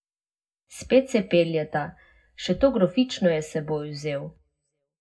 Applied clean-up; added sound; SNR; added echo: none; none; none; reverberation time 0.3 s.